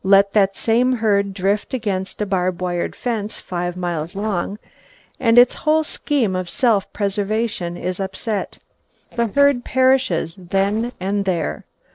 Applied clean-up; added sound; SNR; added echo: neural separator model SepFormer DNS4.